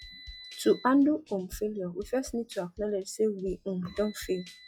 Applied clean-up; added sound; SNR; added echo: classical method log-MMSE.